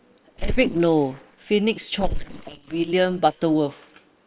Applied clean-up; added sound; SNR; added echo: neural separator model SepFormer WHAM!.